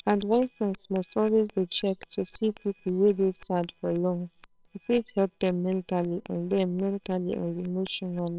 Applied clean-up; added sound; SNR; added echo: neural separator model SepFormer WHAMR!.